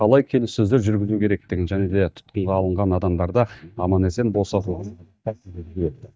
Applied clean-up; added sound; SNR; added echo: neural mask model DeepFilterNet 3.